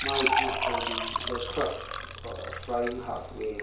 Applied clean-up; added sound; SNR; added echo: none; Fill (with liquid) / Trickle, dribble; -2 dB; reverberation time 0.6 s.